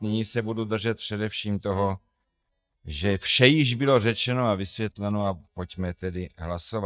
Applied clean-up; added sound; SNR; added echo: neural mask model DeepFilterNet 3.